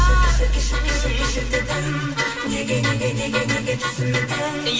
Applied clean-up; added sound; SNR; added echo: none; none; none; reverberation time 1.1 s.